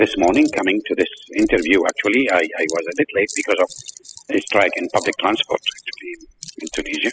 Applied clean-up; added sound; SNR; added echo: classical method spectral subtraction.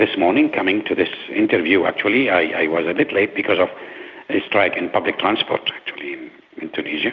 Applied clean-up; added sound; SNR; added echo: none; none; none; none.